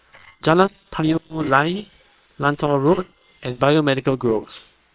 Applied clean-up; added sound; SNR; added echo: neural separator model SepFormer WHAM!.